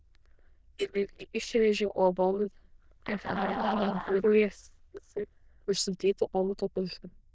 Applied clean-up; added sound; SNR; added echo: neural diffusion model UNIVERSE++.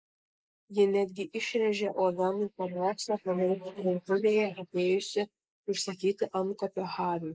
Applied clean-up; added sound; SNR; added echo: neural mask model Resemble Enhance denoiser.